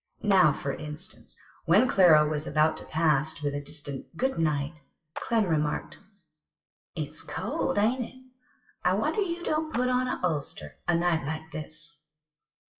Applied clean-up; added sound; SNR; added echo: classical method WPE with log-MMSE.